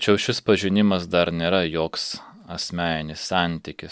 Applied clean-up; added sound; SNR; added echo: none; none; none; none.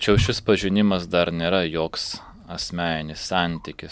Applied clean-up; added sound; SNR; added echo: none; Wild animals; 10 dB; none.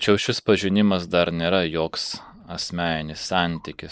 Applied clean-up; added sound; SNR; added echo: neural mask model Resemble Enhance denoiser.